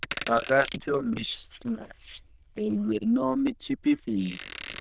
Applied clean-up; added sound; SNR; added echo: neural diffusion model UNIVERSE++.